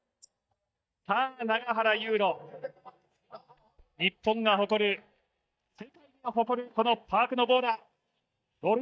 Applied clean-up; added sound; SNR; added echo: neural mask model DeepFilterNet 3.